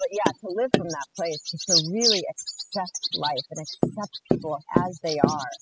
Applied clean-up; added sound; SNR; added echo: classical method spectral subtraction.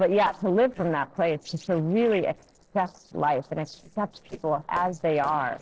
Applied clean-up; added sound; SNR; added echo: neural separator model SepFormer DNS4.